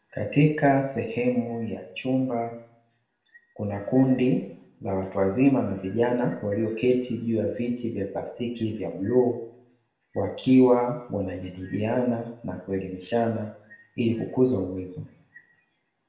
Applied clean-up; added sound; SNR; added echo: none; none; none; reverberation time 0.6 s.